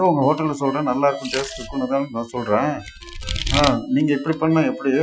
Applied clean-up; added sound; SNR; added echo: classical method Wiener filter.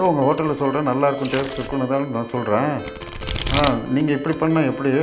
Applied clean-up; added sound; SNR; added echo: none; Domestic sounds, home sounds + Ringtone; 10 dB; none.